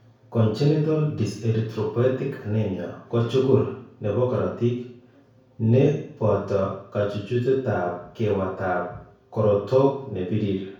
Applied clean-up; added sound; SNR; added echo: none; none; none; reverberation time 0.6 s.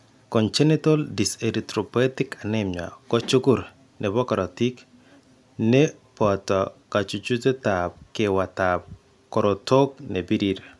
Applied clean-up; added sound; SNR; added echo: none; none; none; none.